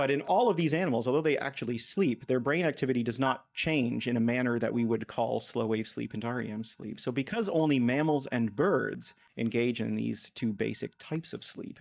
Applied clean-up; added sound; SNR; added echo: neural mask model DeepFilterNet 3.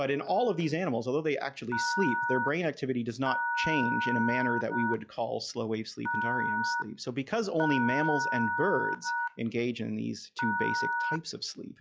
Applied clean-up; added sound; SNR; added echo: classical method log-MMSE.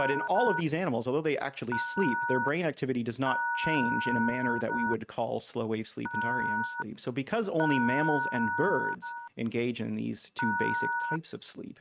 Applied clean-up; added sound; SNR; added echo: neural mask model RNNoise.